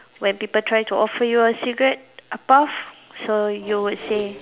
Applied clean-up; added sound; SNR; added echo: none; none; none; none.